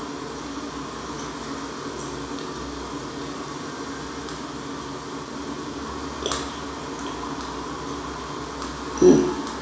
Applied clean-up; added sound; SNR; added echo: none; none; none; reverberation time 0.7 s.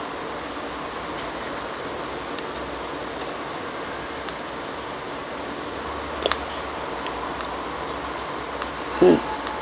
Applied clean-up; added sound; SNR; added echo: none; none; none; none.